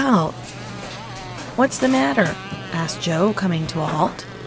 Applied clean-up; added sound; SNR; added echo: none; Motorcycle + Burping, eructation; 11 dB; none.